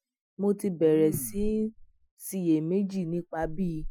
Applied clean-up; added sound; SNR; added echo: classical method Wiener filter.